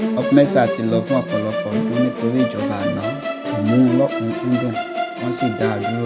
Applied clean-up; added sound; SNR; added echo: none; Musical instrument; 4 dB; none.